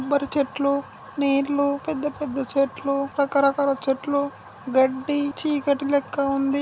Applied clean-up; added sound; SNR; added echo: none; none; none; none.